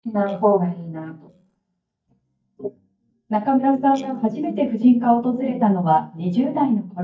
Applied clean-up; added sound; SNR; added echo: neural mask model DeepFilterNet 3.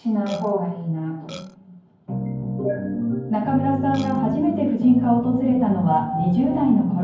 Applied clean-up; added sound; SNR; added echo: none; Burping, eructation; 19 dB; reverberation time 0.9 s.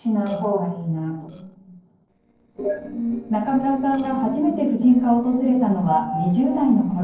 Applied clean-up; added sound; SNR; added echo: neural separator model SepFormer DNS4.